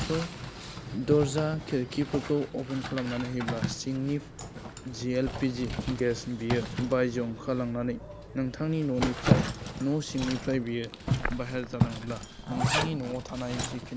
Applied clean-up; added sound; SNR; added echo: none; Zipper (clothing); 3 dB; none.